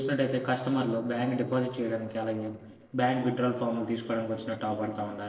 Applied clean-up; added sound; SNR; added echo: neural separator model SepFormer DNS4.